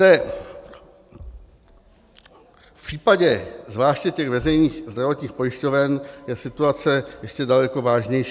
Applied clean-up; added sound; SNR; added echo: none; none; none; none.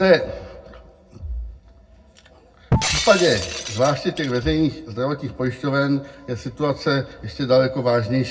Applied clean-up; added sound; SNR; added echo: none; Shatter; 6 dB; reverberation time 0.4 s.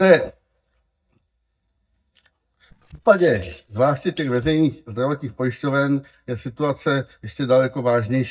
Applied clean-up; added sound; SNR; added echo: neural mask model DeepFilterNet 3.